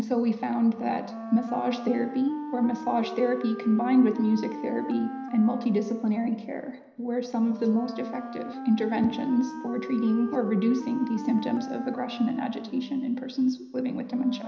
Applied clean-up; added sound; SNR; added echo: none; Wind instrument, woodwind instrument; 11 dB; reverberation time 0.9 s.